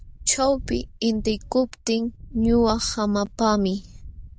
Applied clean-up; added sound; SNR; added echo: none; Wind; 13 dB; none.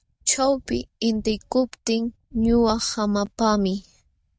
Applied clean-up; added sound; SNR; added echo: neural mask model RNNoise.